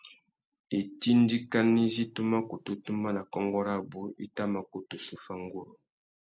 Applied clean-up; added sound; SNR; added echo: none; none; none; none.